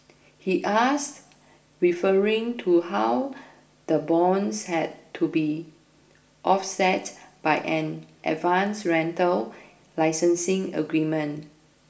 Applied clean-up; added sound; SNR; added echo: none; none; none; reverberation time 0.4 s.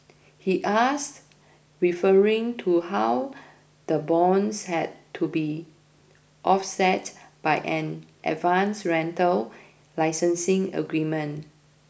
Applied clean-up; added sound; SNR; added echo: none; none; none; none.